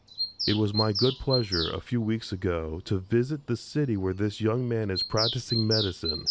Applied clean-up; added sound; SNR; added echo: none; Bird vocalization, bird call, bird song; 7 dB; none.